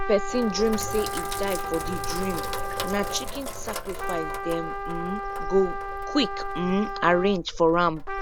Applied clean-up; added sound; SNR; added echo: none; Sink (filling or washing) + Trumpet; 4 dB; none.